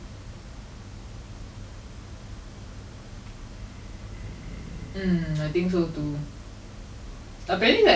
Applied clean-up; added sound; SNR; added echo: none; Animal; 16 dB; none.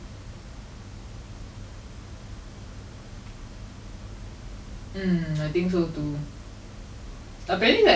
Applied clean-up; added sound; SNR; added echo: none; none; none; none.